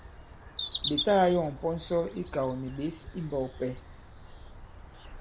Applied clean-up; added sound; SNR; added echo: none; Bird vocalization, bird call, bird song; 2 dB; none.